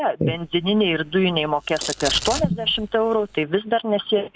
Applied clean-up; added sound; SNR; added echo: none; Domestic sounds, home sounds; 12 dB; none.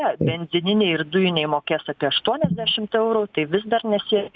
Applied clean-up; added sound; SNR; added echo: none; none; none; none.